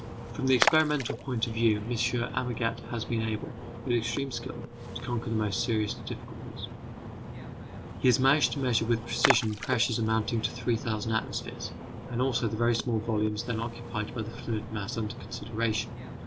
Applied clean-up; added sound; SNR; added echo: none; Splash, splatter; 7 dB; none.